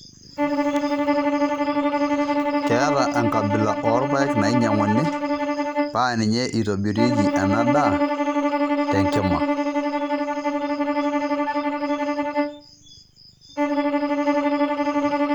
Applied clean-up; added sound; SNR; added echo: none; Bowed string instrument; -4 dB; none.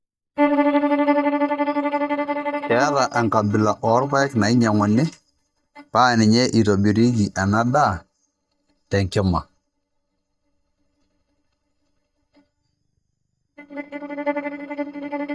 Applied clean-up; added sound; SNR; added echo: neural mask model DeepFilterNet 3.